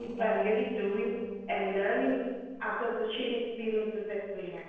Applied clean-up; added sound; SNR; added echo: neural separator model SepFormer DNS4.